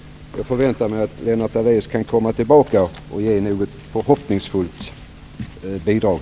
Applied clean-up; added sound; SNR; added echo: none; none; none; none.